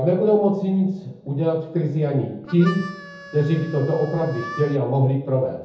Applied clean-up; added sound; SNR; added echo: none; Harmonica; 15 dB; reverberation time 0.7 s.